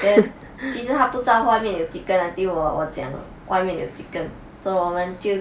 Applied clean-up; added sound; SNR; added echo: none; none; none; none.